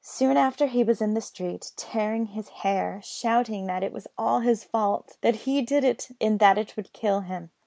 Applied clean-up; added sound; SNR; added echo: none; none; none; none.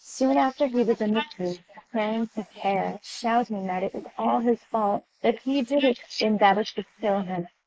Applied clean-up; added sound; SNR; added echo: neural mask model Resemble Enhance denoiser.